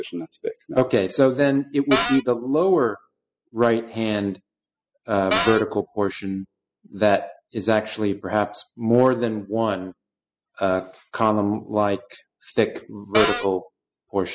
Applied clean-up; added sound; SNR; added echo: classical method spectral subtraction.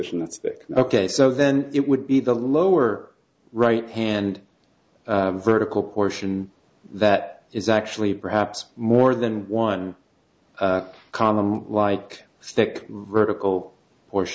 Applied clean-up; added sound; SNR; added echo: none; none; none; none.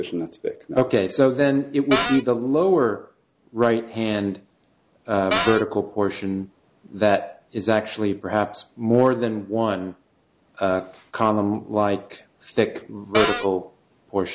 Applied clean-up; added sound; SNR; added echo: none; Cupboard open or close; -1 dB; none.